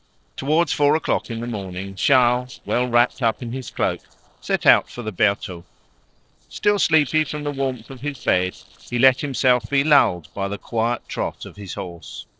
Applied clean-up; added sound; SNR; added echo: neural separator model SepFormer DNS4.